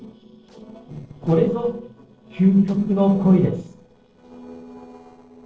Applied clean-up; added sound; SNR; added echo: neural separator model SepFormer DNS4.